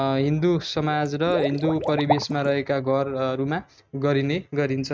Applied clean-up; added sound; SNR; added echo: neural mask model RNNoise.